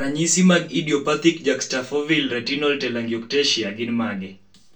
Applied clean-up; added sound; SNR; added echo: none; none; none; reverberation time 0.2 s.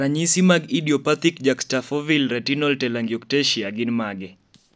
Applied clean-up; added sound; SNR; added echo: none; none; none; none.